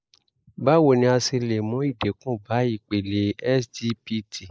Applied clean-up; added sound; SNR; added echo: neural mask model Resemble Enhance denoiser.